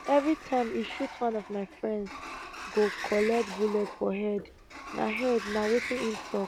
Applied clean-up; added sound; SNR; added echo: none; Sliding door; 11 dB; none.